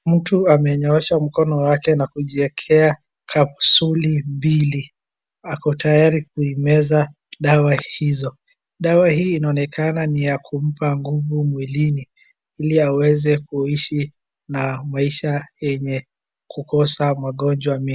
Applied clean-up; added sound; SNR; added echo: none; none; none; none.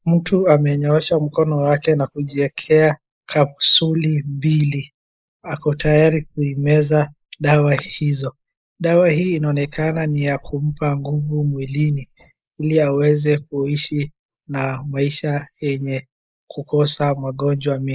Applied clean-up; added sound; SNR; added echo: neural mask model Resemble Enhance denoiser.